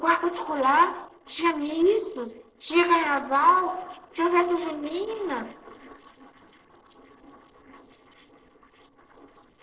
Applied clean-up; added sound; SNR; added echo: neural separator model SepFormer DNS4.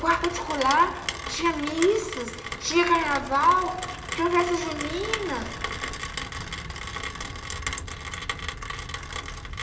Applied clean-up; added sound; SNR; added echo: none; Rain; 7 dB; reverberation time 0.8 s.